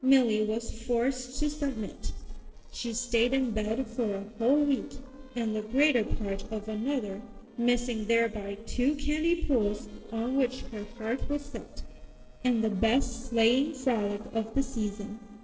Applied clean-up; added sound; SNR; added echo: neural separator model SepFormer DNS4.